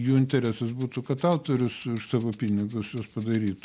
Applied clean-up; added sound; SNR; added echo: none; Rattle (instrument); 14 dB; none.